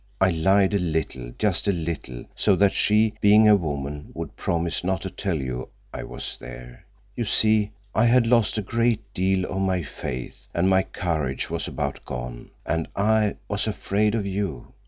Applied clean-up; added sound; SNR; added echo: none; none; none; none.